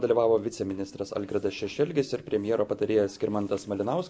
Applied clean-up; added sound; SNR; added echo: none; none; none; none.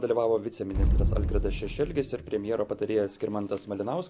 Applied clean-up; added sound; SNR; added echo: none; Explosion; 1 dB; none.